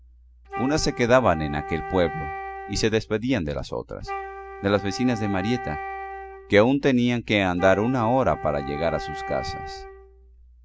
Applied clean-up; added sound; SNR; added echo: none; Wind instrument, woodwind instrument; 11 dB; none.